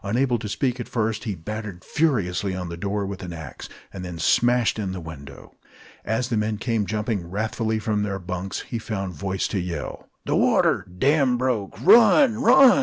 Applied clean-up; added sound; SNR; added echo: none; none; none; none.